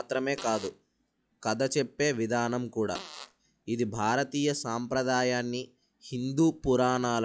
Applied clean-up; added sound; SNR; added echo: classical method log-MMSE.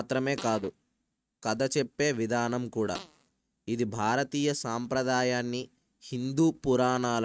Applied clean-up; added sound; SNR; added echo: neural mask model RNNoise.